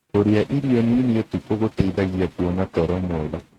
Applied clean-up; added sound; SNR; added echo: neural mask model RNNoise.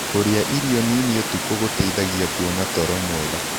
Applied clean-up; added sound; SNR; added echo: none; Water; 3 dB; none.